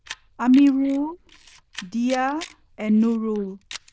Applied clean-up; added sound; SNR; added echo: neural diffusion model UNIVERSE++.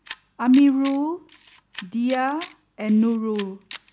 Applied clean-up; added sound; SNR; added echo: none; Camera; 19 dB; none.